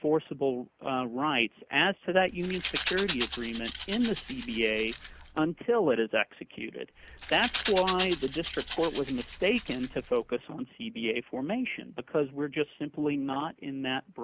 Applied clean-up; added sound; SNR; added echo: none; Rattle / Rattle (instrument); 8 dB; none.